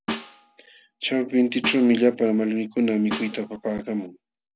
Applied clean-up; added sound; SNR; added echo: none; Snare drum; 13 dB; none.